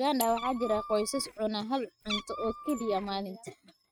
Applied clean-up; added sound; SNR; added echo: neural mask model RNNoise.